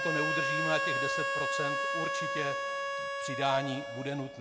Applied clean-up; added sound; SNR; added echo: none; Harmonica; -3 dB; none.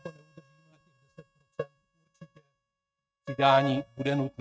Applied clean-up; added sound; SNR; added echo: neural mask model RNNoise.